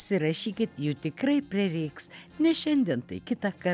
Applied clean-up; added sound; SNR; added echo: none; none; none; none.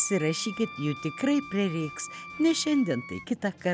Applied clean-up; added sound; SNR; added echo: none; Wind instrument, woodwind instrument; 15 dB; none.